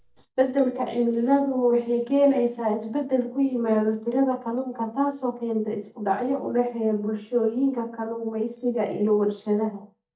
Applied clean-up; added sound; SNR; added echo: neural mask model DeepFilterNet 3.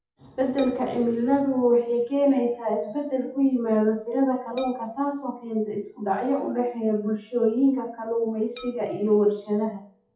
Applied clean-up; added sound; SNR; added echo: classical method WPE with log-MMSE.